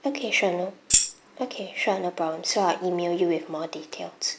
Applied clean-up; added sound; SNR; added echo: none; Tambourine; -4 dB; none.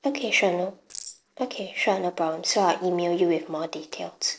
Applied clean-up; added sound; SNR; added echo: neural separator model SepFormer DNS4.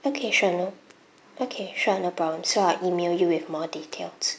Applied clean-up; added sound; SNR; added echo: none; none; none; none.